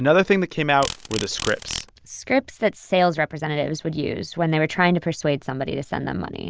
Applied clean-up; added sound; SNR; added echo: none; Insect; 12 dB; none.